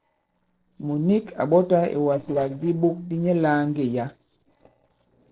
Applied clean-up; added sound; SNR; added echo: neural separator model SepFormer DNS4.